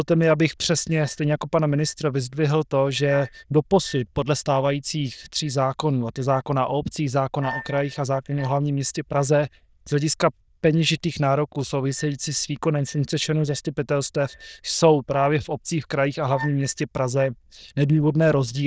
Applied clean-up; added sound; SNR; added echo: neural diffusion model UNIVERSE++.